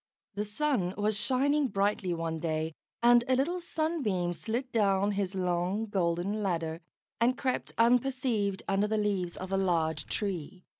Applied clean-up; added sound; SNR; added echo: none; Keys jangling; 20 dB; none.